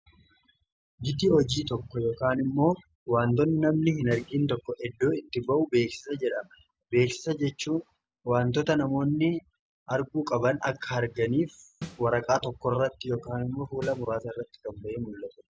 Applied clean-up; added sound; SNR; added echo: none; Snare drum; 17 dB; none.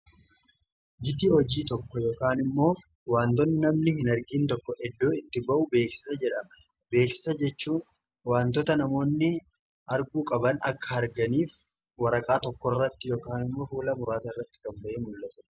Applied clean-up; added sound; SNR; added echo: none; none; none; none.